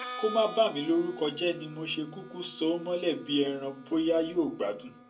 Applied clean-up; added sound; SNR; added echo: none; Harmonica; 15 dB; reverberation time 0.2 s.